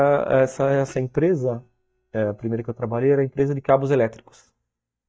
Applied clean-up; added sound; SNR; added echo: neural mask model DeepFilterNet 3.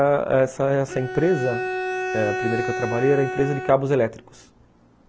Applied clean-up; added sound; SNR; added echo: none; Bowed string instrument; 6 dB; none.